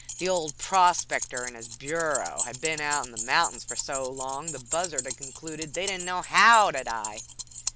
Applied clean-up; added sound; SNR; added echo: none; Keys jangling; 8 dB; none.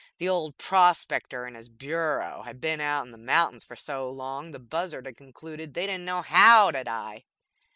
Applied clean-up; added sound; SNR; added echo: none; none; none; none.